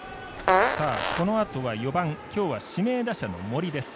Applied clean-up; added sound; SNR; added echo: none; Fart; -2 dB; none.